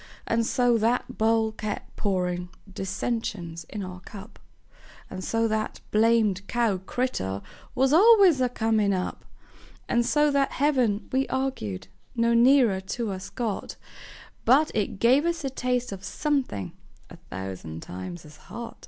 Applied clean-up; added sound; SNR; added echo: none; none; none; none.